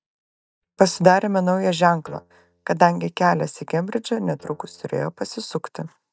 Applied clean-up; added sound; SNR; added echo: neural mask model DeepFilterNet 3.